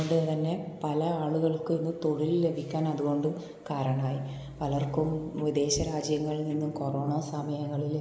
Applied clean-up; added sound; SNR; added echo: none; Guitar; 20 dB; none.